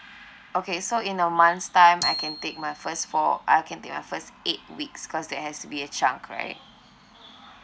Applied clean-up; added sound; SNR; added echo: none; Glockenspiel; 10 dB; none.